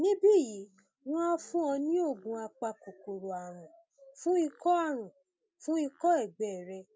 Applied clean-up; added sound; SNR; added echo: none; none; none; none.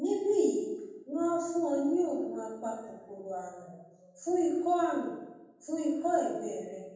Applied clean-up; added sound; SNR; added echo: none; none; none; reverberation time 1.2 s.